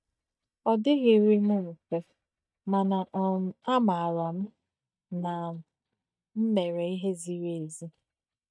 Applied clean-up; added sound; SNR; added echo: neural mask model DeepFilterNet 3.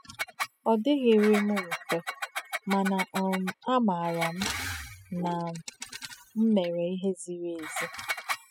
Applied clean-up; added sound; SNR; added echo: classical method spectral subtraction.